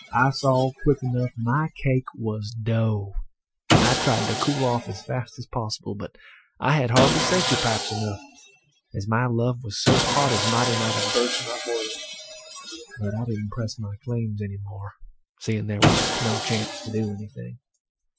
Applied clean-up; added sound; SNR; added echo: classical method Wiener filter.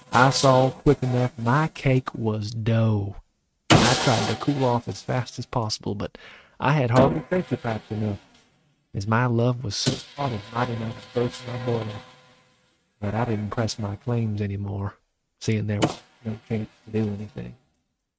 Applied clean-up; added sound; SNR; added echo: neural mask model RNNoise.